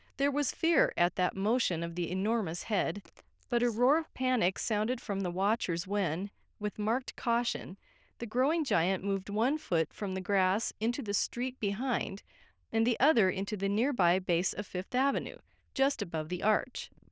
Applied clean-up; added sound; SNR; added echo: neural diffusion model UNIVERSE++.